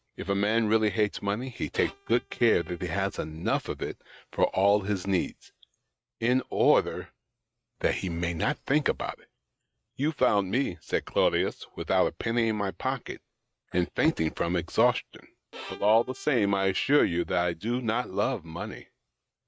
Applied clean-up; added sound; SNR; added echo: neural mask model RNNoise.